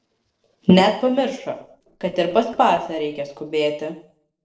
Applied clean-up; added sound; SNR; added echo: neural separator model SepFormer DNS4.